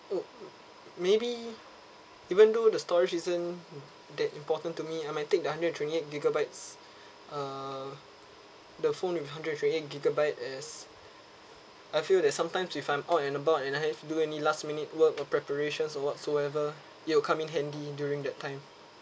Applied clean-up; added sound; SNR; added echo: none; none; none; none.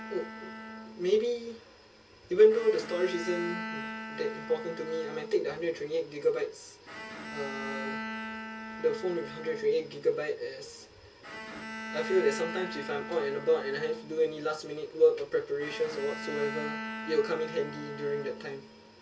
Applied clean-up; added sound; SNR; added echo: none; Bowed string instrument; 10 dB; reverberation time 0.2 s.